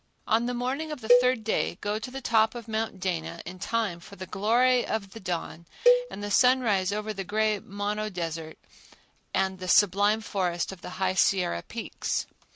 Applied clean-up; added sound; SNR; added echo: none; Cowbell; 0 dB; none.